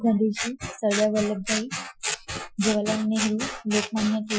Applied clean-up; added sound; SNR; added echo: classical method Wiener filter.